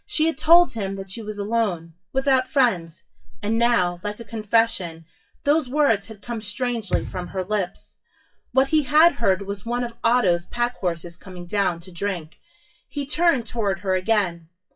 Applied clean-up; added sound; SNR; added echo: classical method WPE with log-MMSE.